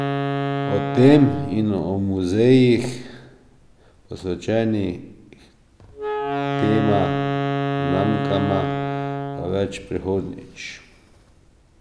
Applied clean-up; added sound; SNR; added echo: none; Wind instrument, woodwind instrument; 5 dB; none.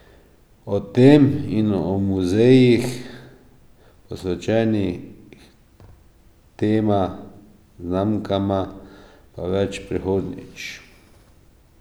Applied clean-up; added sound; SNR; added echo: none; none; none; none.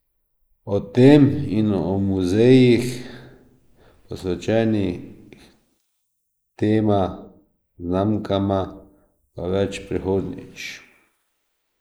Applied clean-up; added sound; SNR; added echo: neural mask model Resemble Enhance denoiser.